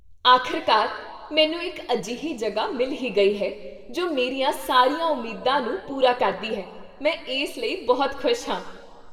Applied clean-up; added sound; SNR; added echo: none; none; none; reverberation time 1.3 s.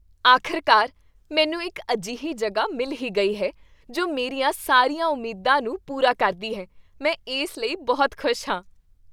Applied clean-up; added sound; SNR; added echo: none; none; none; none.